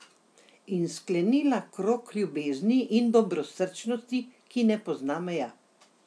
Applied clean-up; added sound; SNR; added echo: none; none; none; none.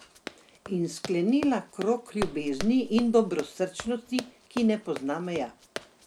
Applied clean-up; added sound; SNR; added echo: none; Run; 13 dB; none.